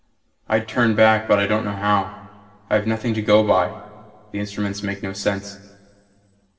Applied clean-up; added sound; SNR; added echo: none; none; none; reverberation time 1.7 s.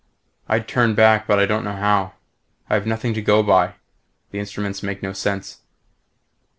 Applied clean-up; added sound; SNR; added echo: none; none; none; none.